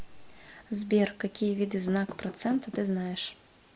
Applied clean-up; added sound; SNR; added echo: none; Knock / Wood; 15 dB; none.